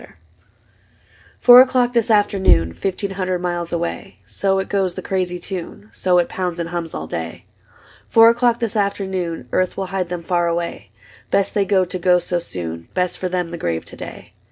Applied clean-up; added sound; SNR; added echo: none; none; none; none.